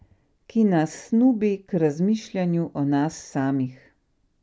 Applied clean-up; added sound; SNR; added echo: none; none; none; none.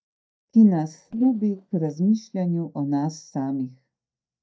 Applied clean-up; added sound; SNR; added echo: neural mask model DeepFilterNet 3.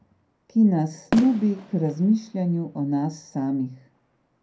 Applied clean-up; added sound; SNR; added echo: none; Fireworks; 15 dB; reverberation time 0.2 s.